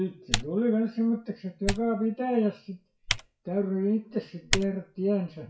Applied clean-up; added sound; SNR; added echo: classical method WPE with log-MMSE.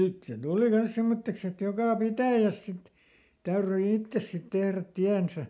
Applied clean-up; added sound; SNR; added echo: none; none; none; none.